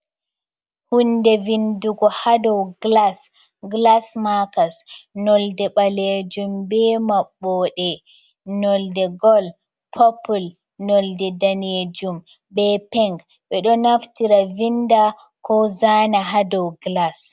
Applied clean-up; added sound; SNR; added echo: none; none; none; none.